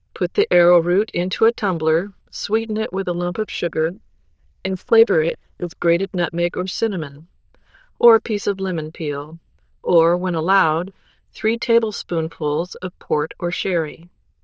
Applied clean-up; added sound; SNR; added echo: neural diffusion model UNIVERSE++.